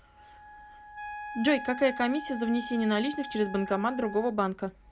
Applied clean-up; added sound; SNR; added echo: none; Wind instrument, woodwind instrument; 12 dB; none.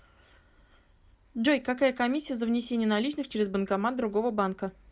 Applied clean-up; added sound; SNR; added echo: none; none; none; none.